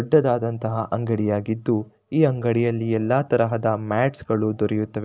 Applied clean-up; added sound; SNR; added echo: none; none; none; none.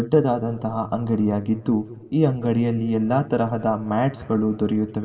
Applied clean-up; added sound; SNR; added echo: none; none; none; reverberation time 1.9 s.